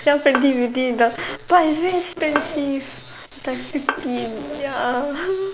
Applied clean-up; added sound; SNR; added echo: none; Bowed string instrument; 11 dB; none.